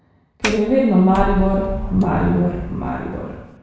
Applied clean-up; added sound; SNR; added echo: none; Sliding door; 8 dB; reverberation time 1.1 s.